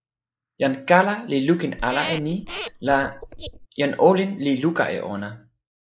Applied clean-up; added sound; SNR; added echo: neural mask model Resemble Enhance denoiser.